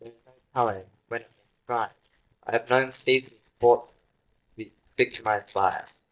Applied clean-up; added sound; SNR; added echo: neural mask model DeepFilterNet 3.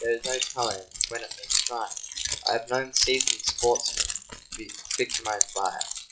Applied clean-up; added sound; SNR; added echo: classical method WPE with log-MMSE.